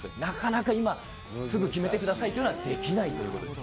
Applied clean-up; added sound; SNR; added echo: none; none; none; none.